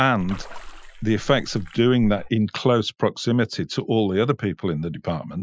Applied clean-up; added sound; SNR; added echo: classical method Wiener filter.